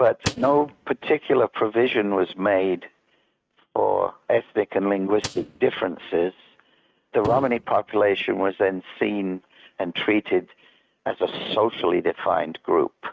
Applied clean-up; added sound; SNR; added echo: neural mask model RNNoise.